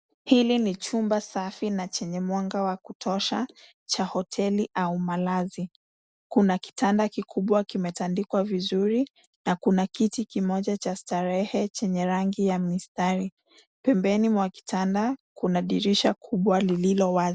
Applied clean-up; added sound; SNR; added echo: none; none; none; none.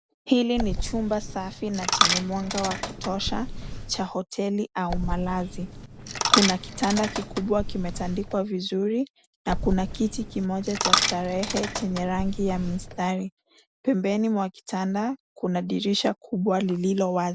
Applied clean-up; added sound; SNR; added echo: none; Coin (dropping); 2 dB; none.